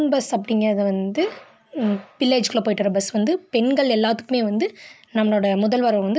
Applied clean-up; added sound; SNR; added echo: none; none; none; none.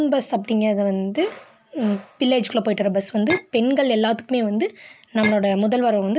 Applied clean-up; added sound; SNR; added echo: none; Chink, clink; 10 dB; none.